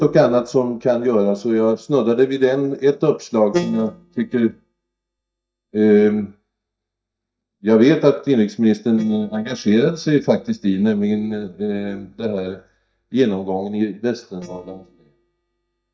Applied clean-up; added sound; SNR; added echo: neural mask model DeepFilterNet 3.